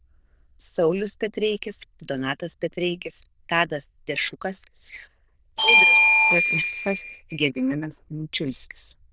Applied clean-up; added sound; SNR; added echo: neural diffusion model UNIVERSE++.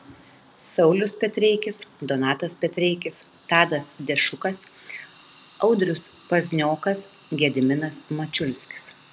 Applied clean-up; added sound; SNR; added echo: none; none; none; none.